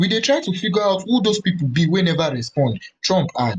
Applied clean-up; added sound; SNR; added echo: none; none; none; none.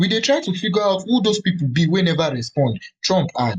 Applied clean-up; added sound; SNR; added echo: neural mask model Resemble Enhance denoiser.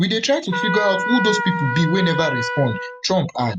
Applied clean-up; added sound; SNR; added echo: none; Trumpet; 5 dB; none.